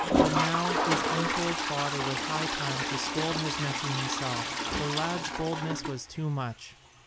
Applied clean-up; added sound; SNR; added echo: none; Toilet flush; -3 dB; none.